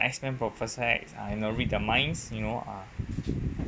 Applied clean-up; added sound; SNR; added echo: none; none; none; none.